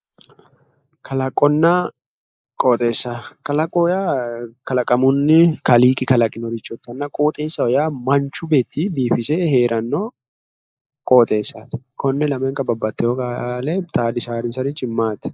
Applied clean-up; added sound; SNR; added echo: neural mask model Resemble Enhance denoiser.